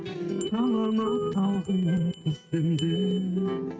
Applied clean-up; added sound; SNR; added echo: neural mask model RNNoise.